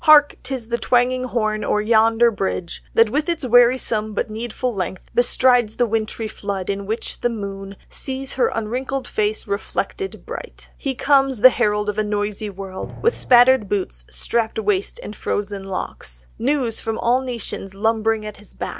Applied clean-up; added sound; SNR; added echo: none; Drum; 16 dB; none.